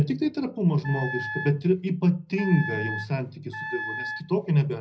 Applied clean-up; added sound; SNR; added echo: none; Wind instrument, woodwind instrument; 9 dB; reverberation time 0.4 s.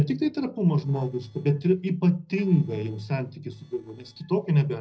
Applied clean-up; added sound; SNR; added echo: neural separator model SepFormer DNS4.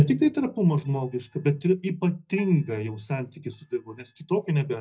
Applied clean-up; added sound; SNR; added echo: neural mask model DeepFilterNet 3.